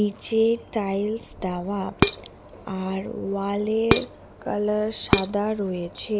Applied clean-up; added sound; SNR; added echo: none; Dishes, pots, and pans; 1 dB; none.